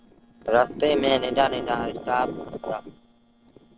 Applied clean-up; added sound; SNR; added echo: neural separator model SepFormer DNS4.